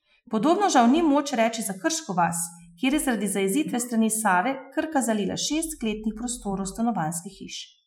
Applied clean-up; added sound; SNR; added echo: classical method Wiener filter.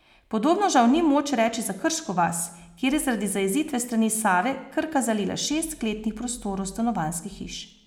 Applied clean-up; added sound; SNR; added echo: none; none; none; none.